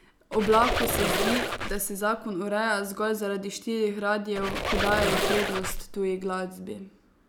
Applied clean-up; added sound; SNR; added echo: none; Squeak; 1 dB; none.